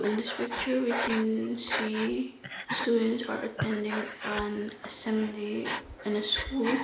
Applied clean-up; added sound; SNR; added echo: none; Breathing; 7 dB; none.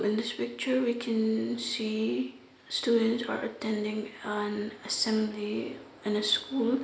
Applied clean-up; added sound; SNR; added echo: none; none; none; none.